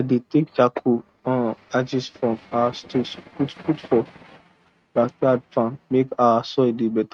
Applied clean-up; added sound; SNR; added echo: neural mask model RNNoise.